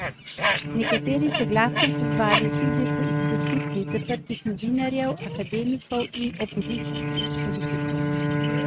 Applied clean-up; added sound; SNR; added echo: neural mask model RNNoise.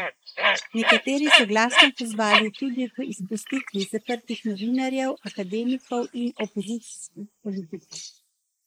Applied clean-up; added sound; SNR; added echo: neural mask model Resemble Enhance denoiser.